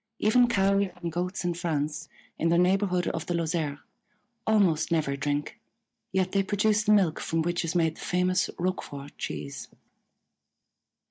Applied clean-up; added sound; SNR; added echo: neural mask model DeepFilterNet 3.